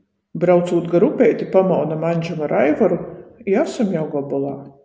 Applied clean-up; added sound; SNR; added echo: none; none; none; none.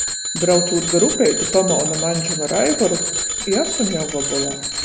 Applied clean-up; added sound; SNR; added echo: none; Bicycle bell; 2 dB; none.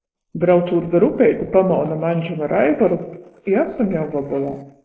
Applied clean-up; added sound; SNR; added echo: neural mask model Resemble Enhance denoiser.